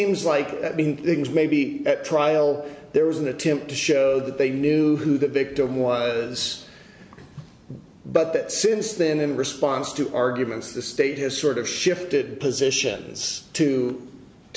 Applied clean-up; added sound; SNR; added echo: none; none; none; none.